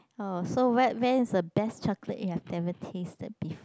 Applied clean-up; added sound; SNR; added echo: none; none; none; none.